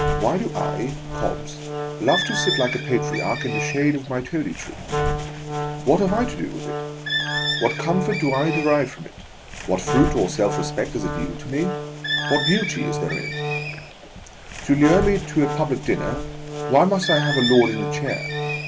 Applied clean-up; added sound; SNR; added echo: none; Bird + Wind instrument, woodwind instrument; 3 dB; none.